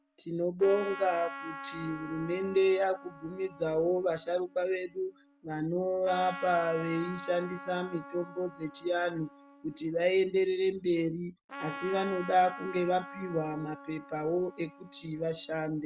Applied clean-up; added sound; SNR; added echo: none; Trumpet; 14 dB; none.